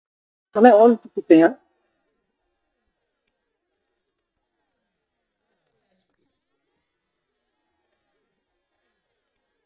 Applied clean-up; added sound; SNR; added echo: neural mask model DeepFilterNet 3.